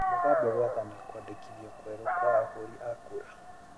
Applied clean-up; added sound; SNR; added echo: none; Dog; 0 dB; none.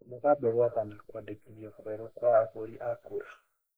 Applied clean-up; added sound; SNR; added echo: neural mask model Resemble Enhance denoiser.